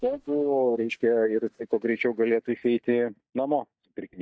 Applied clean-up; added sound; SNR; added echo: neural mask model DeepFilterNet 3.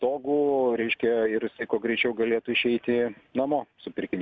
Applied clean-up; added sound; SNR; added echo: none; none; none; none.